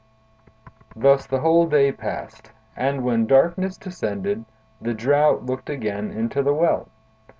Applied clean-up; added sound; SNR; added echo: none; none; none; none.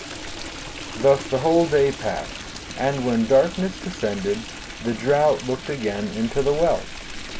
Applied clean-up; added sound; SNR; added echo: none; Stream; 11 dB; none.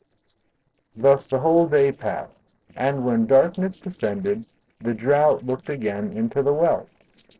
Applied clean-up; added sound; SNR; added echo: neural separator model SepFormer DNS4.